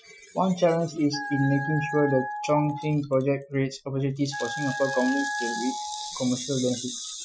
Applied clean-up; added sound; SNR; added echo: classical method Wiener filter.